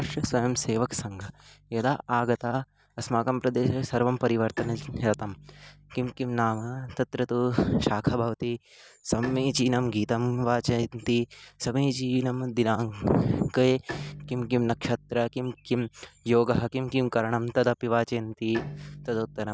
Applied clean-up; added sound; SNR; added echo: none; Bowed string instrument; 19 dB; none.